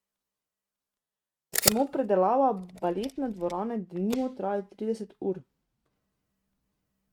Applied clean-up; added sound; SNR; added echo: neural mask model RNNoise.